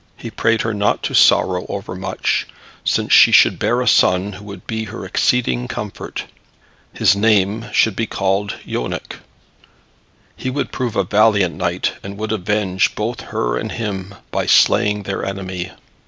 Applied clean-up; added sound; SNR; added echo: none; none; none; none.